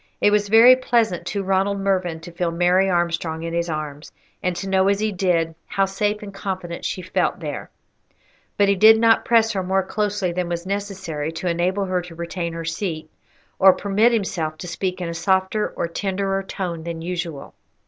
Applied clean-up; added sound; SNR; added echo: none; none; none; none.